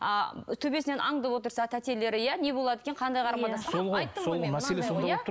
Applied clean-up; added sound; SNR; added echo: none; none; none; none.